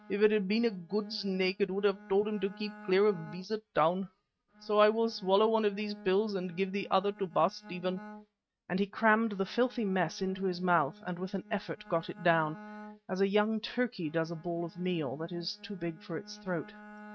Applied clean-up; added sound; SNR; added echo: neural mask model RNNoise.